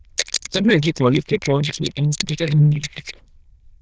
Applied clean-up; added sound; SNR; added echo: neural diffusion model UNIVERSE++.